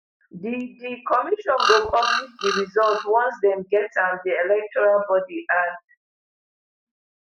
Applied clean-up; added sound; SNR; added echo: none; Bird vocalization, bird call, bird song; 2 dB; none.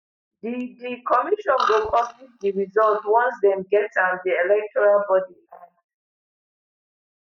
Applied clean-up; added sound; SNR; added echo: neural mask model DeepFilterNet 3.